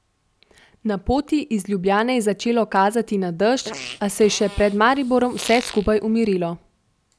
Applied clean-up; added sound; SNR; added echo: none; Fart; 15 dB; none.